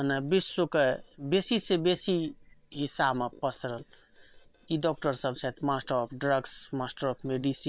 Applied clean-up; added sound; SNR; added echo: neural separator model SepFormer WHAM!.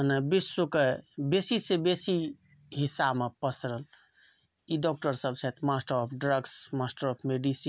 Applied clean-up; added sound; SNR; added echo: none; none; none; none.